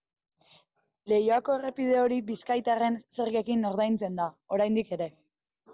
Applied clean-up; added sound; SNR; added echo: none; none; none; none.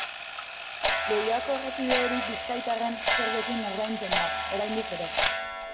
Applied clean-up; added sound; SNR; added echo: none; Clock; -2 dB; reverberation time 1.6 s.